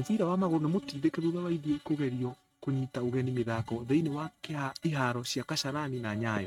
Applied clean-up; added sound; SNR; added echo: neural mask model RNNoise.